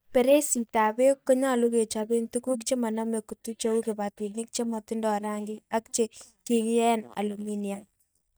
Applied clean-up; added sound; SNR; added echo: neural mask model DeepFilterNet 3.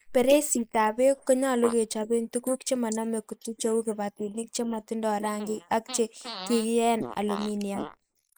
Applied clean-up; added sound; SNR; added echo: neural mask model Resemble Enhance denoiser.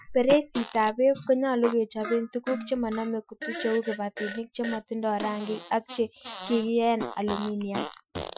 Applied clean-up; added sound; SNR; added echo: classical method Wiener filter.